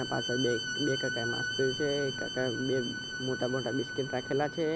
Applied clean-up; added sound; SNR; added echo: none; Bowed string instrument; 5 dB; none.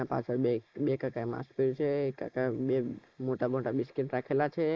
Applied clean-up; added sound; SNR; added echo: neural mask model Resemble Enhance denoiser.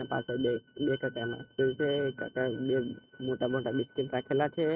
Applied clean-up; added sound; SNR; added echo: neural mask model RNNoise.